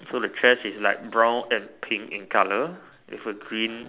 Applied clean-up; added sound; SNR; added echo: none; none; none; none.